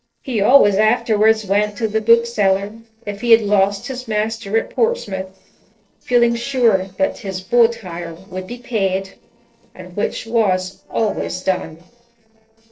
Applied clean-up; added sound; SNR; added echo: neural separator model SepFormer DNS4.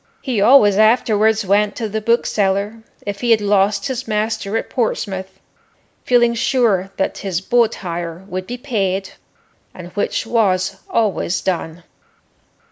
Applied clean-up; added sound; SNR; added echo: none; none; none; none.